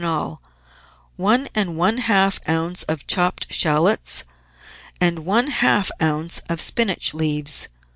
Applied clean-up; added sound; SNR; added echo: none; none; none; none.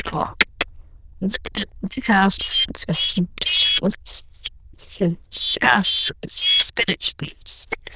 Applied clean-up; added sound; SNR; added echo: neural diffusion model UNIVERSE++.